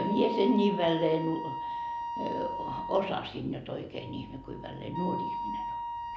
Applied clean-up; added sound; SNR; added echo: none; Wind instrument, woodwind instrument; 6 dB; none.